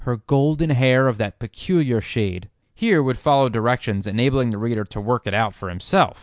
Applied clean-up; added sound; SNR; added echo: none; none; none; none.